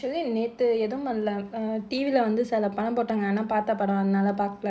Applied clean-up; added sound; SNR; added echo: none; none; none; none.